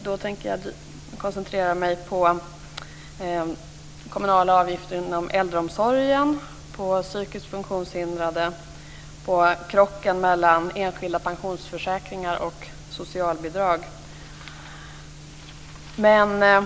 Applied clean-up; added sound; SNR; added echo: none; none; none; none.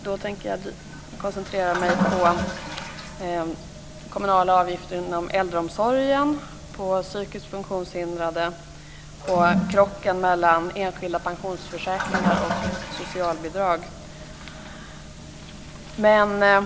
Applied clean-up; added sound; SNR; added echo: none; Toilet flush; 8 dB; none.